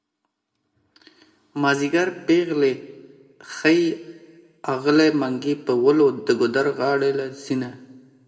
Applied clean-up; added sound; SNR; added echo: none; none; none; reverberation time 1.1 s.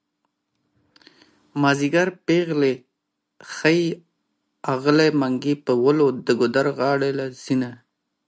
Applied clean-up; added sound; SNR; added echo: none; none; none; none.